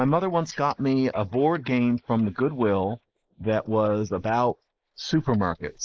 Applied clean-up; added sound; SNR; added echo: neural mask model Resemble Enhance denoiser.